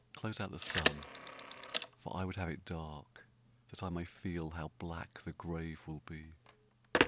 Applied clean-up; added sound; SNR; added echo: none; Telephone; -5 dB; none.